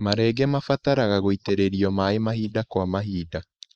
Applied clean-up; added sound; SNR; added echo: neural mask model Resemble Enhance denoiser.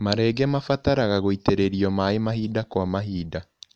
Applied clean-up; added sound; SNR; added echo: none; none; none; none.